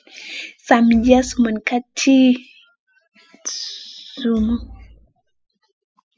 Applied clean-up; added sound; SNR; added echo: classical method spectral subtraction.